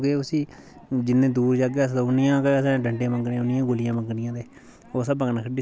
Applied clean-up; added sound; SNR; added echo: none; none; none; none.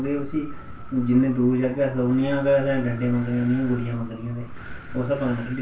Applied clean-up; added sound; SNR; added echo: none; Wind; 19 dB; reverberation time 0.3 s.